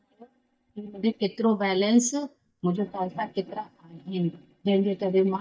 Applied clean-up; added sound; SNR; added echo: neural mask model DeepFilterNet 3.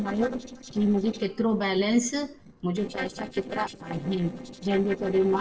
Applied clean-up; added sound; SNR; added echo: neural separator model SepFormer DNS4.